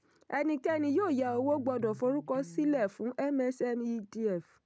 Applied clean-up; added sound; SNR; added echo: none; Electric guitar; 18 dB; none.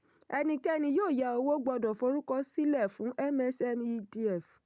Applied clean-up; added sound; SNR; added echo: none; none; none; none.